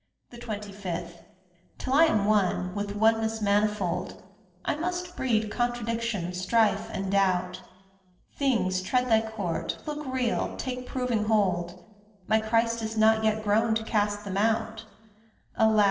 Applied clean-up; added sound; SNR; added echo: none; none; none; reverberation time 1.6 s.